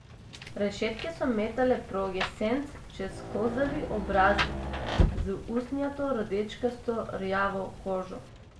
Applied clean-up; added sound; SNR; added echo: none; Rain; 5 dB; none.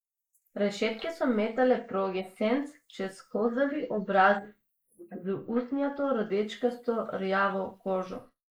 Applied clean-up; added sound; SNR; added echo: neural mask model Resemble Enhance denoiser.